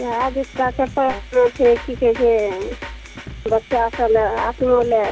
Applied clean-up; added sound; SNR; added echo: none; Drum kit; 14 dB; none.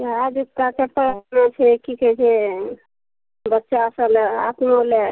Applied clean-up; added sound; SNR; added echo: none; none; none; none.